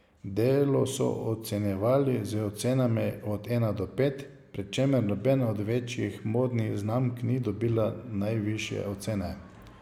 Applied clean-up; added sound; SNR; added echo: none; none; none; none.